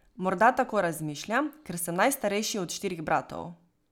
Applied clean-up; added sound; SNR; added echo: none; none; none; none.